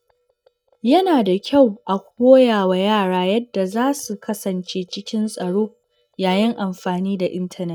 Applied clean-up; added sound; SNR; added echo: neural mask model DeepFilterNet 3.